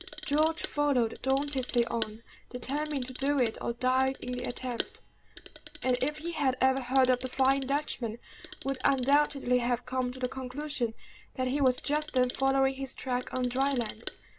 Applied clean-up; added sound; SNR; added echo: none; Clock; 5 dB; none.